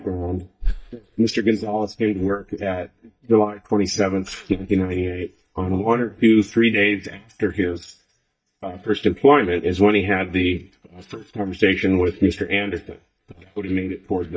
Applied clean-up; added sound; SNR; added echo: neural mask model DeepFilterNet 3.